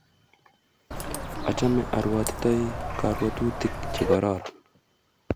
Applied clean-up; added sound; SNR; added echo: none; Bird; 3 dB; none.